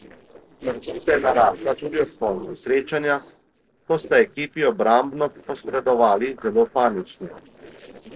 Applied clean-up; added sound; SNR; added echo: neural separator model SepFormer DNS4.